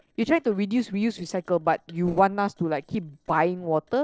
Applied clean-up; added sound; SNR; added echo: neural separator model SepFormer DNS4.